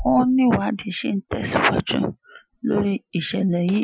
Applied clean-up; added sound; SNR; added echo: classical method Wiener filter.